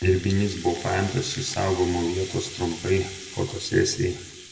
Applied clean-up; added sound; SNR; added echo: none; Rattle (instrument); 14 dB; reverberation time 0.8 s.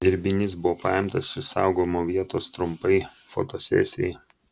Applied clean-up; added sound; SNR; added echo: none; none; none; none.